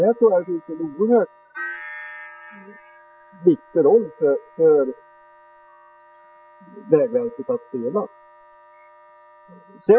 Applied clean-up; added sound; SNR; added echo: classical method spectral subtraction.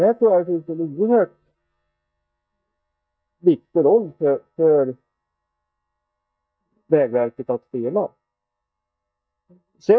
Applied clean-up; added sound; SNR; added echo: neural mask model DeepFilterNet 3.